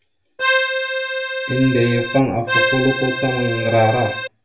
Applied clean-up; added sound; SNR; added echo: none; Accordion; 1 dB; reverberation time 0.3 s.